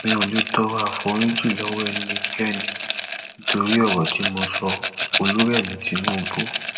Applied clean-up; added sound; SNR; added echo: none; Rattle; 3 dB; reverberation time 1.0 s.